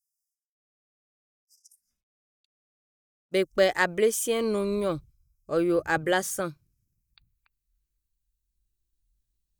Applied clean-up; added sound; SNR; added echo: neural mask model DeepFilterNet 3.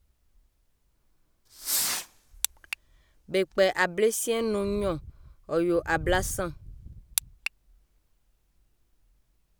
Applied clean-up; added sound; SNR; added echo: none; Fireworks + Wind; 6 dB; none.